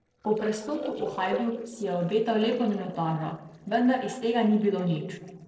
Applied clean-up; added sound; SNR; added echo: neural separator model SepFormer DNS4.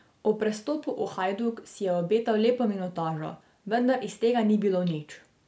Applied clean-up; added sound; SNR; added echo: none; none; none; none.